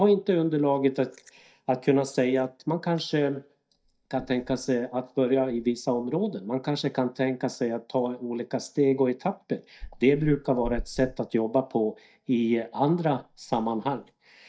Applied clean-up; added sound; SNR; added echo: neural mask model DeepFilterNet 3.